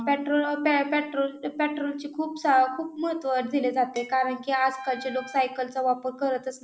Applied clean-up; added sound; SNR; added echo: none; Glass + Wind instrument, woodwind instrument; 17 dB; none.